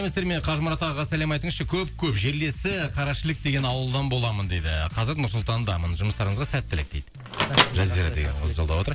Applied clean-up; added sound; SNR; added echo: none; Microwave oven; 3 dB; none.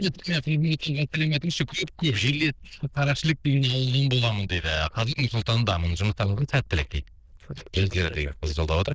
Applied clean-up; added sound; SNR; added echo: neural diffusion model UNIVERSE++.